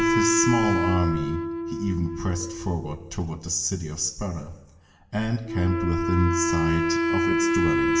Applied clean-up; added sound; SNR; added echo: none; Wind instrument, woodwind instrument; -1 dB; reverberation time 0.9 s.